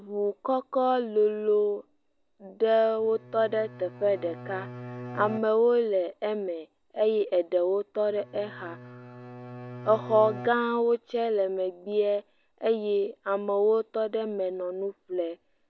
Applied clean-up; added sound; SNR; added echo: none; Bowed string instrument; 14 dB; none.